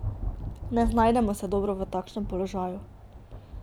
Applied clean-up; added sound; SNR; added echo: none; Thunder; 7 dB; none.